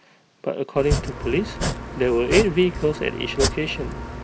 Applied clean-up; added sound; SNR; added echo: none; Domestic sounds, home sounds; 4 dB; none.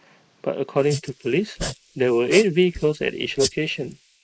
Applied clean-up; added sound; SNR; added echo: neural mask model Resemble Enhance denoiser.